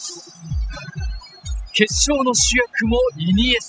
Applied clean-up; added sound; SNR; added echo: classical method spectral subtraction.